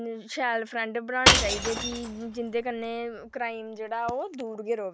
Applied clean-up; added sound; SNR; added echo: none; Shatter / Crushing; -3 dB; none.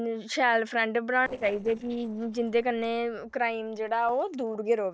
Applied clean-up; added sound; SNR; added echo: neural separator model SepFormer DNS4.